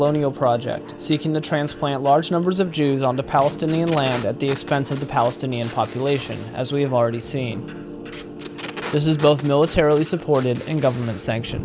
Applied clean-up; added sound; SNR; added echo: none; Packing tape, duct tape; 15 dB; none.